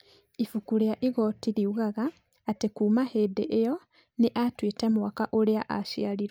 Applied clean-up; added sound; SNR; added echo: none; none; none; none.